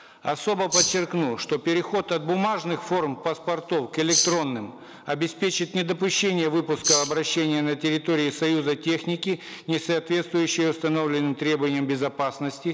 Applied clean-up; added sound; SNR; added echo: none; Tambourine; -1 dB; none.